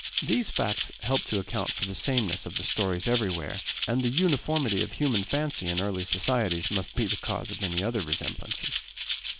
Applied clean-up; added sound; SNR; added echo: none; Rattle (instrument); -3 dB; none.